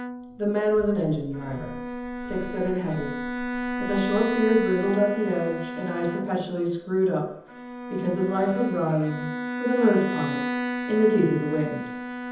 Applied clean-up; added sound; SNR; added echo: none; Bowed string instrument; 7 dB; reverberation time 1.3 s.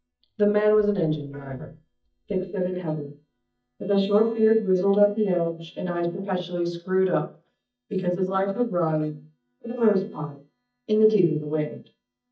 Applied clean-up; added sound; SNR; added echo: neural mask model DeepFilterNet 3.